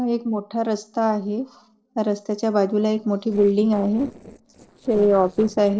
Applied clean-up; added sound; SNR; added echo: neural separator model SepFormer DNS4.